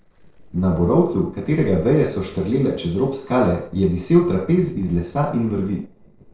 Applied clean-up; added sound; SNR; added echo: neural separator model SepFormer DNS4.